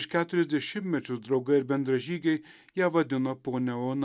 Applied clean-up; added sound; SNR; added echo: none; none; none; none.